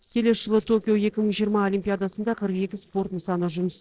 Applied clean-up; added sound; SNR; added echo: neural separator model SepFormer DNS4.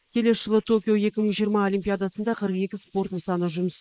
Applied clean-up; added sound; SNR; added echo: neural mask model Resemble Enhance denoiser.